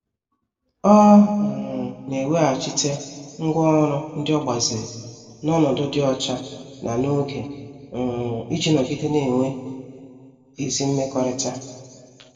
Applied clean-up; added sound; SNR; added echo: none; none; none; reverberation time 1.7 s.